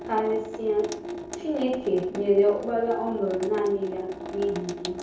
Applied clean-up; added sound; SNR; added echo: none; Sink (filling or washing) / Water tap, faucet; 10 dB; reverberation time 0.8 s.